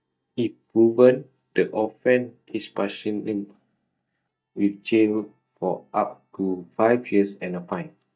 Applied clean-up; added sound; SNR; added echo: neural mask model DeepFilterNet 3.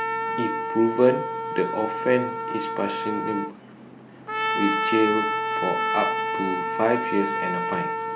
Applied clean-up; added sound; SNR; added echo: none; Trumpet; 1 dB; none.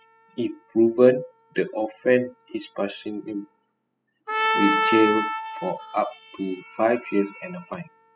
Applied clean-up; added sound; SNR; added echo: classical method spectral subtraction.